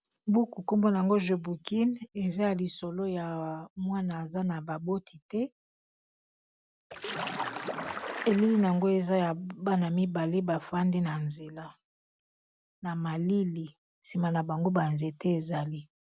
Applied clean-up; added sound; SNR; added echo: none; Splash, splatter; 8 dB; none.